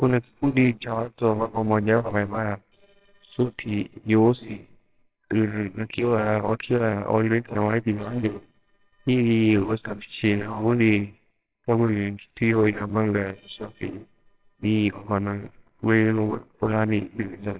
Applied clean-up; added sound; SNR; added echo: neural separator model SepFormer WHAMR!.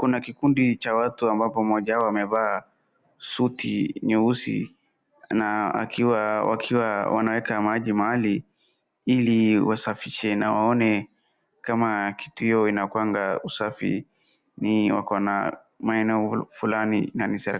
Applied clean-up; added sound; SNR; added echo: none; none; none; none.